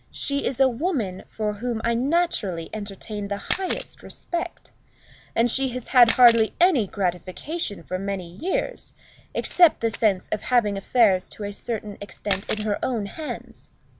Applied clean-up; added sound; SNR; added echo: none; Camera; 11 dB; none.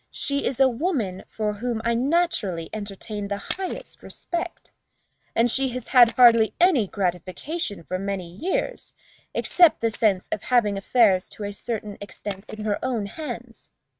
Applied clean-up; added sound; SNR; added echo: neural mask model RNNoise.